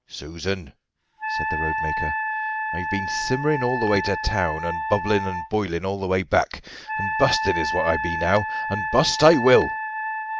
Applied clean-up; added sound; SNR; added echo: none; Wind instrument, woodwind instrument; 4 dB; none.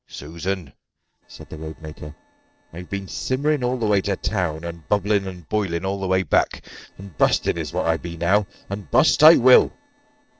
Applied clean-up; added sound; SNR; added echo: neural separator model SepFormer DNS4.